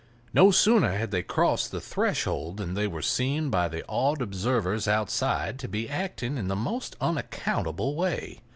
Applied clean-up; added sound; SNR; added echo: none; none; none; none.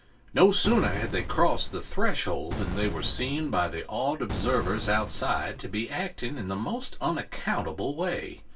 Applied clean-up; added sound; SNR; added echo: none; Boom; 7 dB; reverberation time 0.1 s.